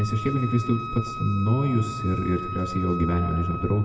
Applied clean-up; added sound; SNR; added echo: none; Wind instrument, woodwind instrument; 9 dB; reverberation time 2.0 s.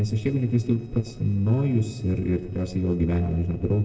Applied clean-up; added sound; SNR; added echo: neural separator model SepFormer DNS4.